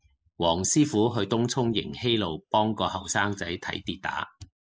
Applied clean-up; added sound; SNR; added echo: neural mask model Resemble Enhance denoiser.